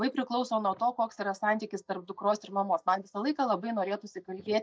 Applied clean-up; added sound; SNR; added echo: neural mask model DeepFilterNet 3.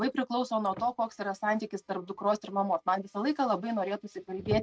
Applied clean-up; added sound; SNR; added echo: neural mask model RNNoise.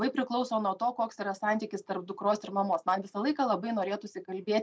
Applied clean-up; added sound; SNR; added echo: none; none; none; none.